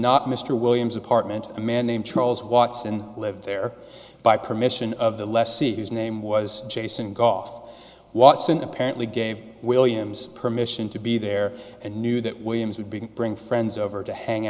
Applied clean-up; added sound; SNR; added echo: none; none; none; none.